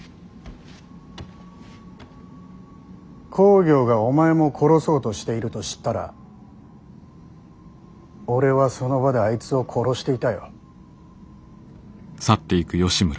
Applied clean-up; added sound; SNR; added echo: none; none; none; none.